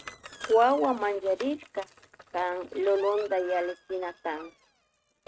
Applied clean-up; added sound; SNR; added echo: neural mask model RNNoise.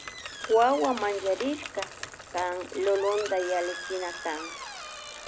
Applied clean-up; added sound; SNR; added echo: none; Squeak + Bicycle; 10 dB; none.